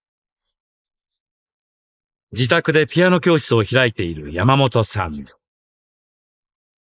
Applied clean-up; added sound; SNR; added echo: neural mask model Resemble Enhance denoiser.